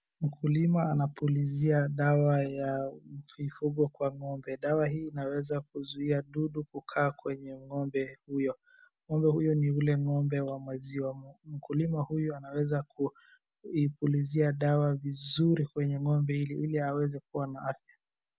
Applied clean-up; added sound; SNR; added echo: none; none; none; none.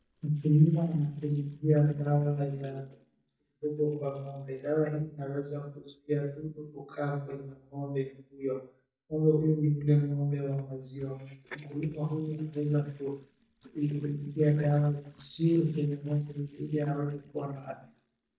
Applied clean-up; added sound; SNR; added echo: neural mask model DeepFilterNet 3.